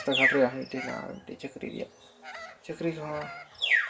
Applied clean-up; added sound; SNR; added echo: none; Bird vocalization, bird call, bird song; 17 dB; reverberation time 0.2 s.